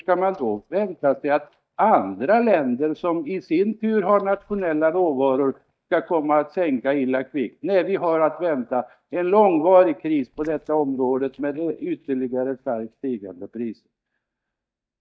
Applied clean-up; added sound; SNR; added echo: neural mask model DeepFilterNet 3.